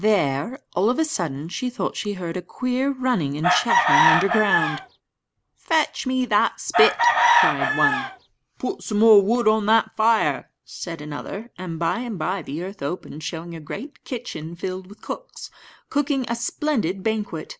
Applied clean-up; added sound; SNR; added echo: none; Chicken, rooster; -2 dB; none.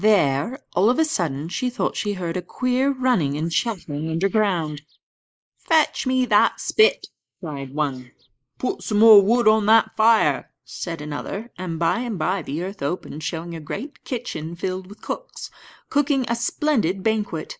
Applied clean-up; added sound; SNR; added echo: neural mask model Resemble Enhance denoiser.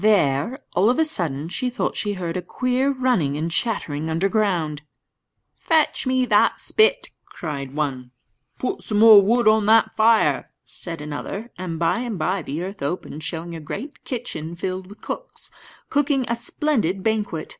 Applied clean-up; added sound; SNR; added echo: none; none; none; none.